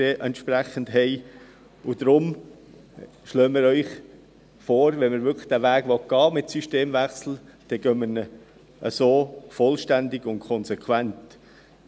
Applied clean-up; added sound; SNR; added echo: none; none; none; none.